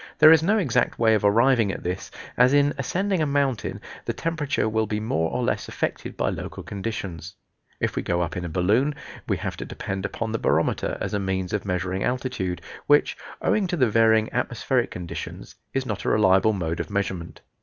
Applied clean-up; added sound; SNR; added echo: none; none; none; none.